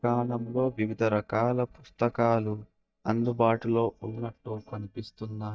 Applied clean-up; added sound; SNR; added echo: neural mask model DeepFilterNet 3.